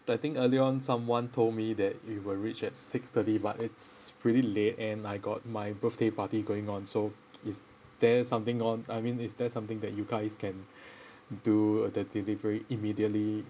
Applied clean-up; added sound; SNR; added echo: none; none; none; none.